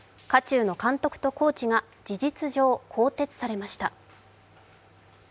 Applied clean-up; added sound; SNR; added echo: none; none; none; none.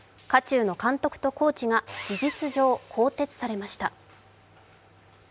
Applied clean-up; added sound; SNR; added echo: none; Sawing; 19 dB; none.